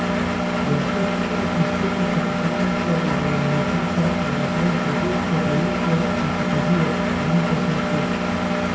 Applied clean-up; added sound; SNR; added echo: none; Engine; -4 dB; reverberation time 0.5 s.